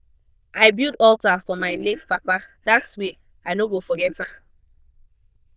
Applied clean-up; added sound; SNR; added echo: neural diffusion model UNIVERSE++.